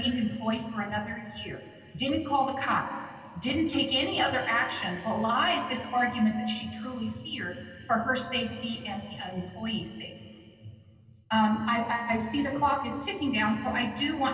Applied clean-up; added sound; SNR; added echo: none; none; none; reverberation time 2.9 s.